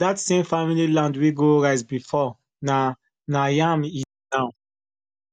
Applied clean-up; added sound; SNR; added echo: none; none; none; none.